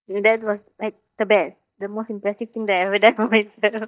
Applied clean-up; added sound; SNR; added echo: neural mask model DeepFilterNet 3.